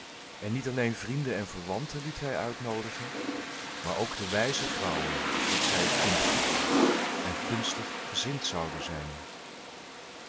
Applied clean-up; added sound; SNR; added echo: none; Rain; -3 dB; none.